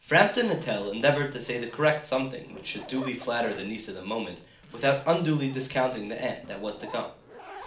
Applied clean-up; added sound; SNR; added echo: none; Zipper (clothing); 20 dB; reverberation time 0.4 s.